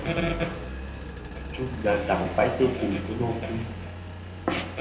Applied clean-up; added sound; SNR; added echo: none; Engine; 7 dB; reverberation time 0.7 s.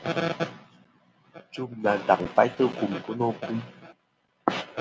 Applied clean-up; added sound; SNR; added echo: none; none; none; none.